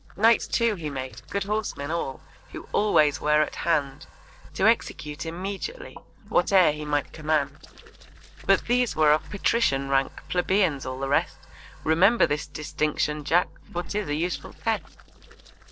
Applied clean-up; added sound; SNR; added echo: neural separator model SepFormer DNS4.